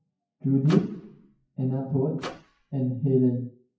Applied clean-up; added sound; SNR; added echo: classical method WPE with log-MMSE.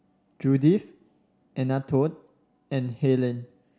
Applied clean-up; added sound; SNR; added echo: none; none; none; none.